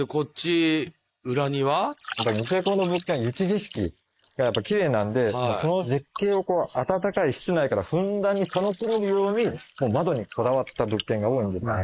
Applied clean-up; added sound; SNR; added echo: neural mask model Resemble Enhance denoiser.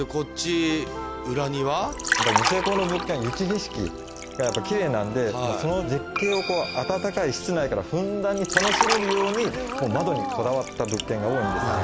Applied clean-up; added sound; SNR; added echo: none; Liquid; 6 dB; none.